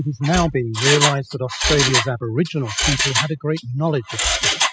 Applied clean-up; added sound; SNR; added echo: classical method spectral subtraction.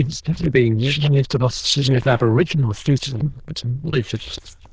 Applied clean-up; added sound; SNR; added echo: neural diffusion model UNIVERSE++.